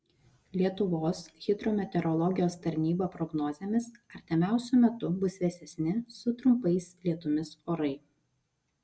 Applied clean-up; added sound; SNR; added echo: none; none; none; none.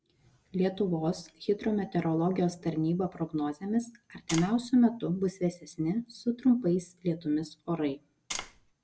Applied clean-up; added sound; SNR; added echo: none; Tap; 9 dB; none.